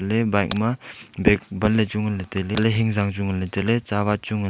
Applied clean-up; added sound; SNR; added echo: none; Crack; 15 dB; none.